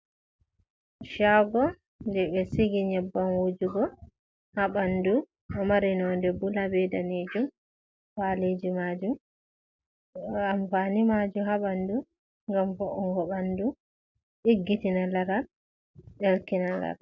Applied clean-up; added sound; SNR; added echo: none; none; none; none.